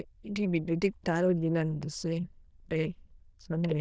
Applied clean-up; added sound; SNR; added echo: neural diffusion model UNIVERSE++.